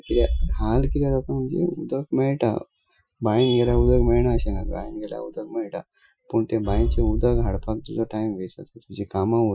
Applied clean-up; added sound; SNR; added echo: classical method Wiener filter.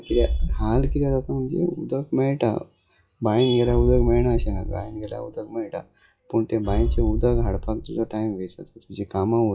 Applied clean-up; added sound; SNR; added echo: classical method log-MMSE.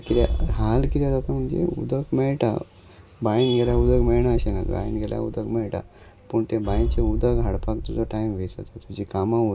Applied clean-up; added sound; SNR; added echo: none; Boom; 4 dB; none.